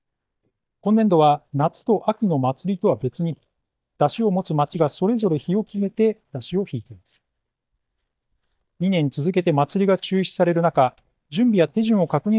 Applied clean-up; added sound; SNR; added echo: neural mask model DeepFilterNet 3.